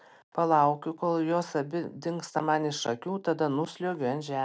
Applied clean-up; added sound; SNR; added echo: none; none; none; none.